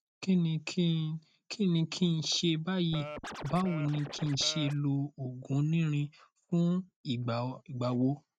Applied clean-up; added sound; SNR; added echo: neural mask model RNNoise.